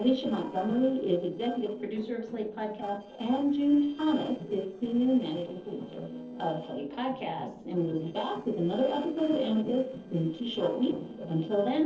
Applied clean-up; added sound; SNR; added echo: neural separator model SepFormer DNS4.